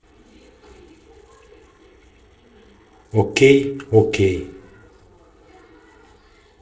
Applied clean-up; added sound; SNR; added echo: neural separator model SepFormer DNS4.